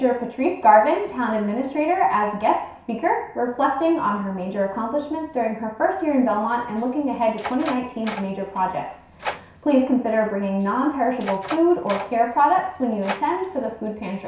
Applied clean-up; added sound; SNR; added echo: none; Door; 14 dB; reverberation time 0.6 s.